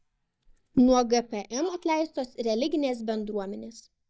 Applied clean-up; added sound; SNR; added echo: neural mask model DeepFilterNet 3.